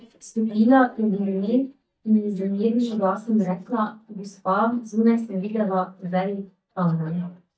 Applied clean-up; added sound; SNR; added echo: neural mask model DeepFilterNet 3.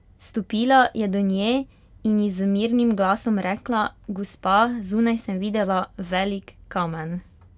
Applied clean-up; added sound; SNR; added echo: none; none; none; none.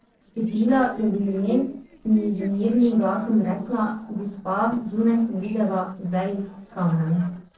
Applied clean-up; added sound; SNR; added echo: neural separator model SepFormer DNS4.